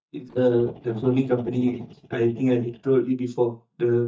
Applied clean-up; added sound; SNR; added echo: neural mask model DeepFilterNet 3.